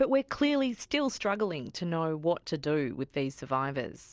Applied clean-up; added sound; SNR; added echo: none; none; none; none.